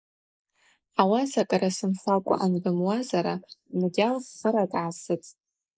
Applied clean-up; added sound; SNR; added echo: neural mask model Resemble Enhance denoiser.